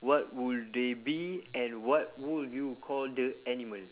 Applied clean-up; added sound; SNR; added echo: none; none; none; none.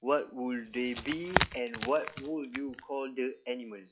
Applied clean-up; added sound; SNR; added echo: classical method log-MMSE.